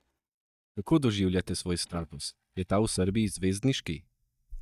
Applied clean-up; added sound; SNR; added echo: neural mask model DeepFilterNet 3.